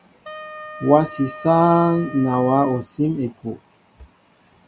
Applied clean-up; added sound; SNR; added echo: none; Wind instrument, woodwind instrument; 18 dB; none.